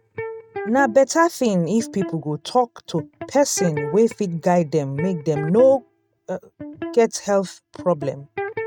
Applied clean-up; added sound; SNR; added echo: neural mask model RNNoise.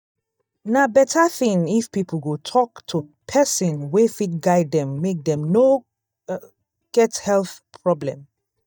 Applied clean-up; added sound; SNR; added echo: neural mask model DeepFilterNet 3.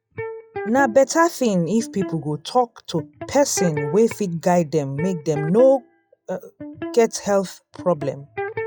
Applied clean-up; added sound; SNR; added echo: classical method log-MMSE.